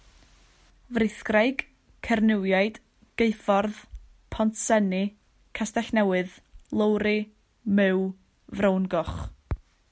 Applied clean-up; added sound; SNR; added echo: none; none; none; none.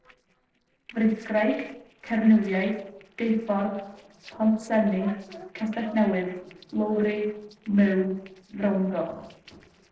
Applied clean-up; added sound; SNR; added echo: neural separator model SepFormer DNS4.